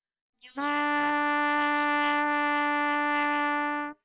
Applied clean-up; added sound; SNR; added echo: neural separator model SepFormer WHAMR!.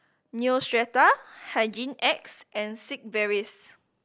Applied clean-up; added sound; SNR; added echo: none; none; none; none.